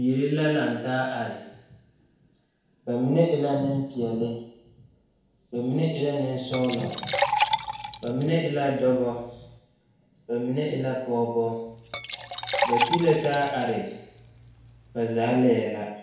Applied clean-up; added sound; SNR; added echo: none; Liquid; 3 dB; reverberation time 0.9 s.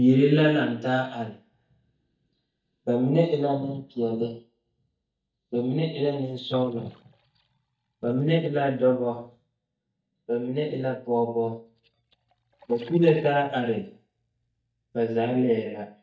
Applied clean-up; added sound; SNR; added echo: neural mask model DeepFilterNet 3.